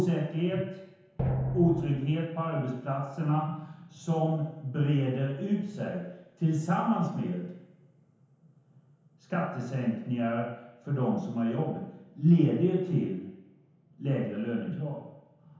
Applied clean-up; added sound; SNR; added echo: none; Drum; 1 dB; reverberation time 0.9 s.